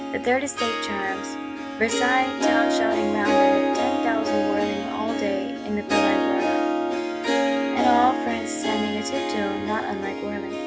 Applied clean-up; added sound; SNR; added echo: none; Harp; -3 dB; none.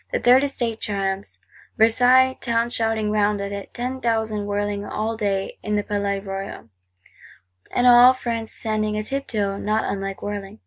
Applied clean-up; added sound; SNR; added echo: none; none; none; none.